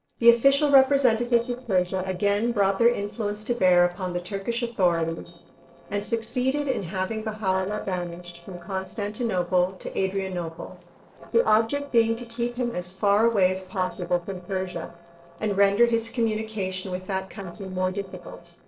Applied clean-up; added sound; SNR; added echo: neural separator model SepFormer DNS4.